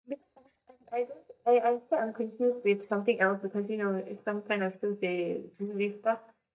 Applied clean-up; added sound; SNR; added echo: neural mask model DeepFilterNet 3.